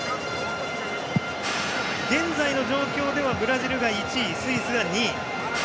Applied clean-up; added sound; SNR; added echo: none; Hi-hat; 12 dB; none.